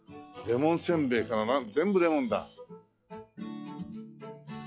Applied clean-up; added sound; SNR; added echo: classical method log-MMSE.